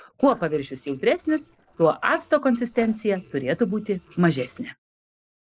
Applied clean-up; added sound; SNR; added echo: neural separator model SepFormer DNS4.